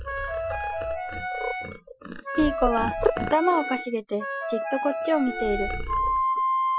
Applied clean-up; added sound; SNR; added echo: classical method Wiener filter.